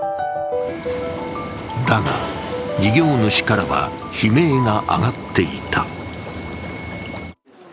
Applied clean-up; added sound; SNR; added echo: none; none; none; none.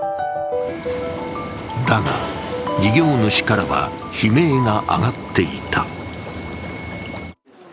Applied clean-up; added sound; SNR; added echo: none; Bell; 15 dB; none.